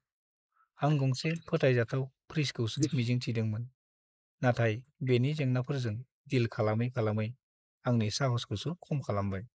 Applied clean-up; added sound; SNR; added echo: neural mask model Resemble Enhance denoiser.